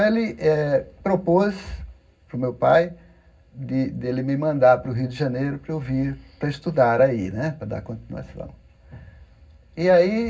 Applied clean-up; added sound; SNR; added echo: none; none; none; reverberation time 0.4 s.